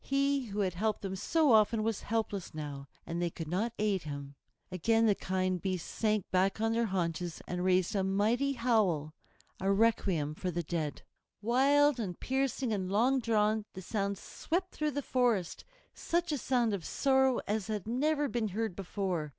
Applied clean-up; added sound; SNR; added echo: none; none; none; none.